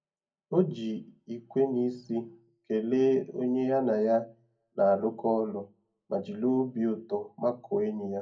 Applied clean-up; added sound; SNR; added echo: none; none; none; reverberation time 0.3 s.